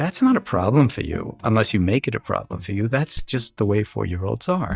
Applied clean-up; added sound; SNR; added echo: neural mask model DeepFilterNet 3.